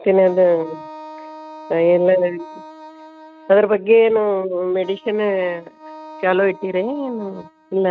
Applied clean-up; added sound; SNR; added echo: neural mask model RNNoise.